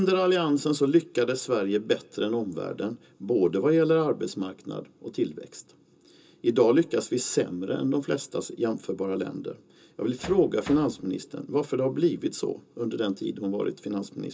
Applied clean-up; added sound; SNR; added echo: none; Bass drum; 14 dB; reverberation time 0.2 s.